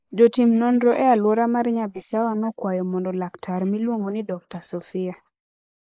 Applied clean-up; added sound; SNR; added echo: neural mask model Resemble Enhance denoiser.